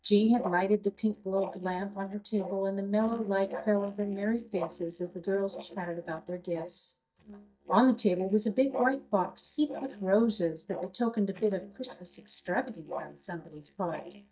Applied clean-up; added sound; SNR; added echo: neural mask model DeepFilterNet 3.